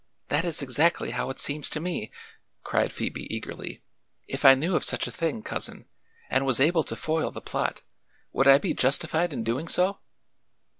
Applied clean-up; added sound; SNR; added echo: none; none; none; none.